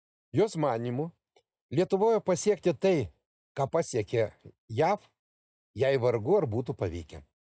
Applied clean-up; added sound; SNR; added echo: none; none; none; none.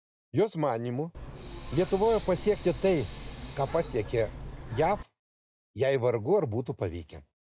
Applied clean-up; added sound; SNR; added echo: none; Hiss; 7 dB; none.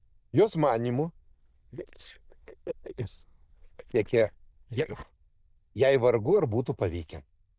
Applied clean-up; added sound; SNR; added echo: neural diffusion model UNIVERSE++.